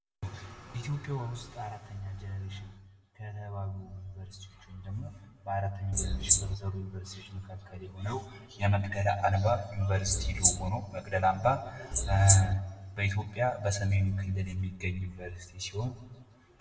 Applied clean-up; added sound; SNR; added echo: none; Wild animals; -4 dB; reverberation time 0.8 s.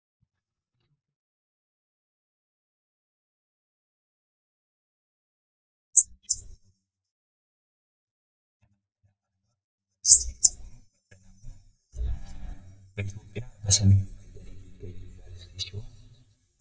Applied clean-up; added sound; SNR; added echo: neural mask model DeepFilterNet 3.